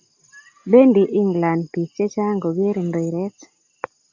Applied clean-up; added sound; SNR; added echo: none; none; none; none.